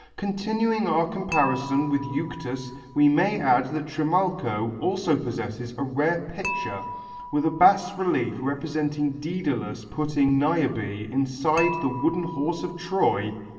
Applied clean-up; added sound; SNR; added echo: none; Dishes, pots, and pans / Chink, clink; 14 dB; reverberation time 2.1 s.